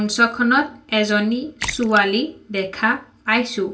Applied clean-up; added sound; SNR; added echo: none; Splash, splatter; 15 dB; reverberation time 0.2 s.